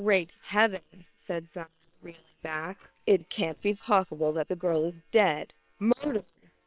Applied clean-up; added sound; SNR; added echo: neural separator model SepFormer WHAM!.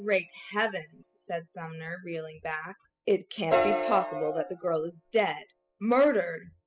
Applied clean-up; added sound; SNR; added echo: classical method spectral subtraction.